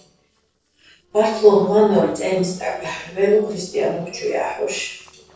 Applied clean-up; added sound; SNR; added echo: neural separator model SepFormer DNS4.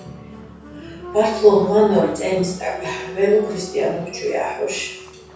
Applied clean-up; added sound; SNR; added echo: none; Applause; 15 dB; reverberation time 0.6 s.